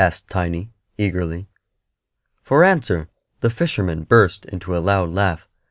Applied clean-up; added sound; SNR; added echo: none; none; none; none.